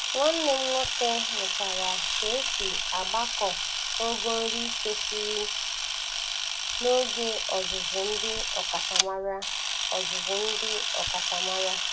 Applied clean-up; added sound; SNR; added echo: none; Camera; -3 dB; none.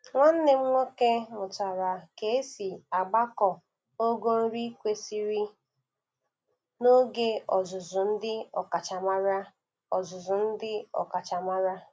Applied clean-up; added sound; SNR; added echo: none; none; none; none.